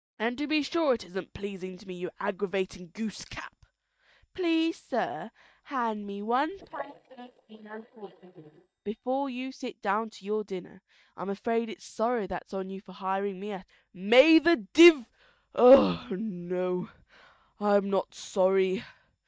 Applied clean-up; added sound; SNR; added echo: neural mask model DeepFilterNet 3.